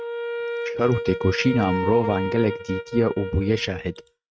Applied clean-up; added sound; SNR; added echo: neural mask model RNNoise.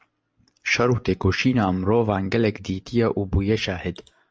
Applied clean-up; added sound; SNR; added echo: none; none; none; none.